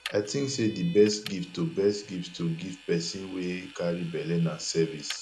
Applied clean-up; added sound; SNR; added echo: none; Vehicle; 18 dB; none.